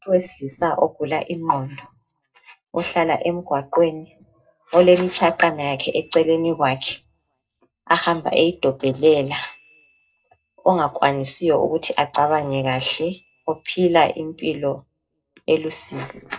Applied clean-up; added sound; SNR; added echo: neural separator model SepFormer DNS4.